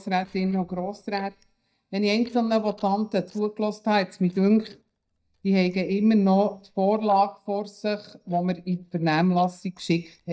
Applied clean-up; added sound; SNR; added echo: neural mask model DeepFilterNet 3.